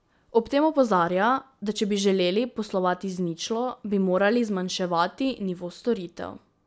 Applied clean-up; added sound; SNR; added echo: none; none; none; none.